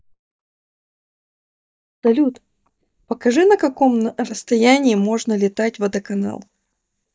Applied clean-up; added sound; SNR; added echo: neural mask model DeepFilterNet 3.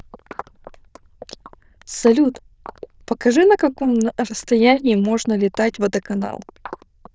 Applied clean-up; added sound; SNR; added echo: neural diffusion model UNIVERSE++.